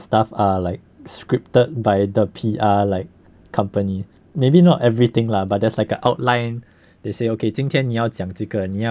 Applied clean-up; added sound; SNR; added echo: none; none; none; none.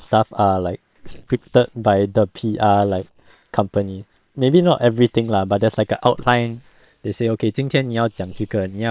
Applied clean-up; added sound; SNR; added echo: neural separator model SepFormer WHAM!.